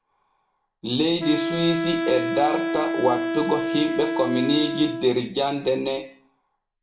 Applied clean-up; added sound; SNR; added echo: none; Wind instrument, woodwind instrument; 4 dB; reverberation time 0.3 s.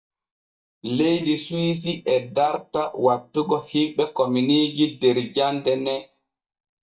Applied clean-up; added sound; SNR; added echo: neural mask model DeepFilterNet 3.